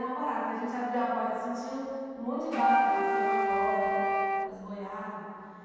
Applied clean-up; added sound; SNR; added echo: none; Wind instrument, woodwind instrument; -4 dB; reverberation time 2.1 s.